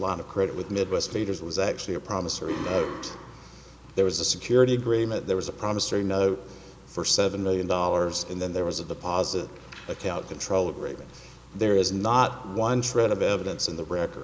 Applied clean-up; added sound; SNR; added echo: none; none; none; none.